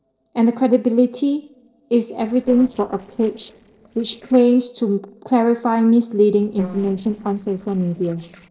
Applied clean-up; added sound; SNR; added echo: neural separator model SepFormer DNS4.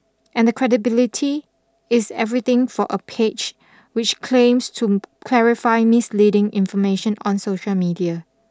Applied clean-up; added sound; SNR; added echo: none; none; none; none.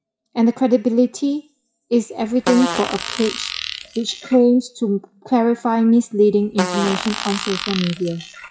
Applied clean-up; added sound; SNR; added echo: classical method WPE with log-MMSE.